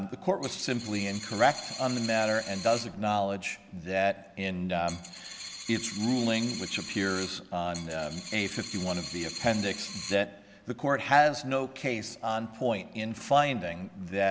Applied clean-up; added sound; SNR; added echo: none; Coin (dropping); 11 dB; none.